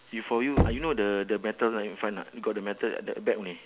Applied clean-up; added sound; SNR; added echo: none; Knock; 4 dB; none.